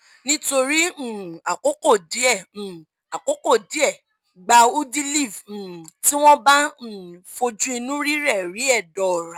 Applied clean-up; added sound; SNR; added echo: none; none; none; none.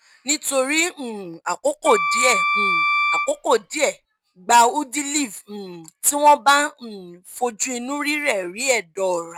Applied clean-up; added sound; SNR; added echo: none; Wind instrument, woodwind instrument; 0 dB; none.